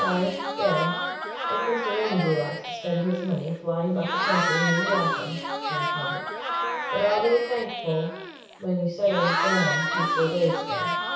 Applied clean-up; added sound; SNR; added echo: none; Crowd / Cheering; 2 dB; reverberation time 0.6 s.